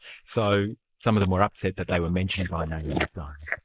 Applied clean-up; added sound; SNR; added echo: neural mask model Resemble Enhance denoiser.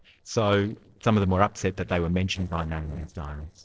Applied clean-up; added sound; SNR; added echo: neural separator model SepFormer DNS4.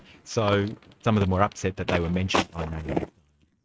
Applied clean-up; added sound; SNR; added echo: neural mask model RNNoise.